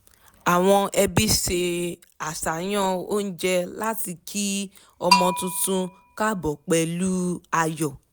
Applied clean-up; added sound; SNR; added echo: none; Bell; 5 dB; none.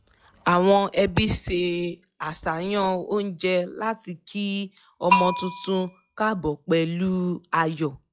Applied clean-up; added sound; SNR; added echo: classical method log-MMSE.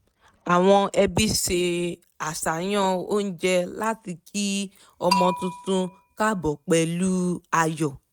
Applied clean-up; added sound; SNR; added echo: neural mask model RNNoise.